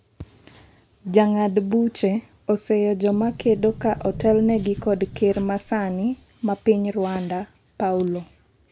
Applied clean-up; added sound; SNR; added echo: none; Sliding door; 15 dB; none.